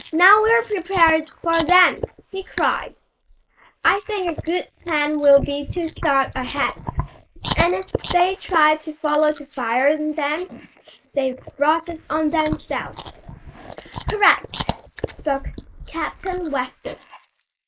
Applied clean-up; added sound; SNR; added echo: neural mask model Resemble Enhance denoiser.